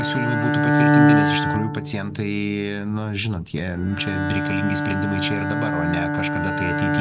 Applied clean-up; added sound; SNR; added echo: none; Bowed string instrument; -4 dB; none.